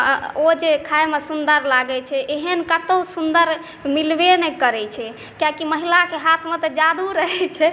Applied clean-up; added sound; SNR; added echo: none; none; none; none.